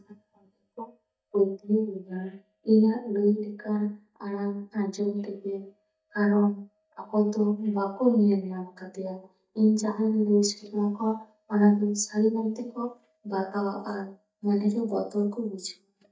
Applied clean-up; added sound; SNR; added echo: neural mask model DeepFilterNet 3.